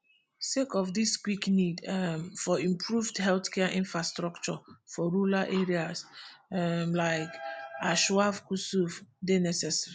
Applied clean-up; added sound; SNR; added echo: none; none; none; none.